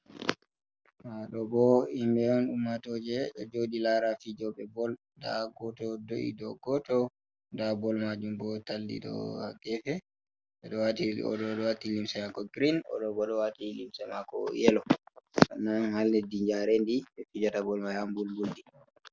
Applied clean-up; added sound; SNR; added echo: none; none; none; none.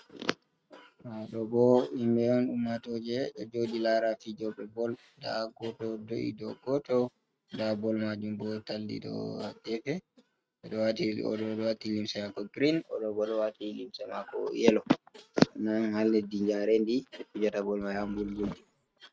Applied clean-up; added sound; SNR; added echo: neural mask model RNNoise.